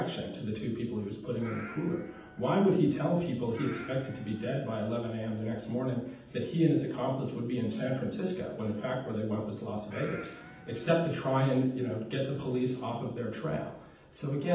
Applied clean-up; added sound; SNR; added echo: none; Meow; 18 dB; reverberation time 0.8 s.